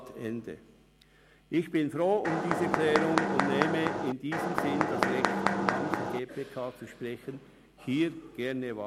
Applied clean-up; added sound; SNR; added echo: none; Mechanisms; -3 dB; none.